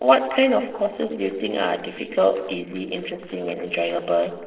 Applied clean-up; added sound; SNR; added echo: neural separator model SepFormer DNS4.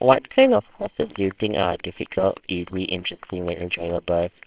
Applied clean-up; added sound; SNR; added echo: neural separator model SepFormer WHAMR!.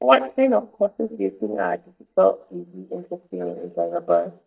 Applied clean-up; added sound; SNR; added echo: neural mask model DeepFilterNet 3.